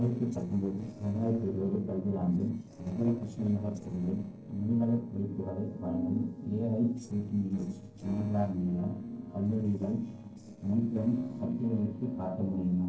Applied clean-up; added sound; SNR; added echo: neural separator model SepFormer DNS4.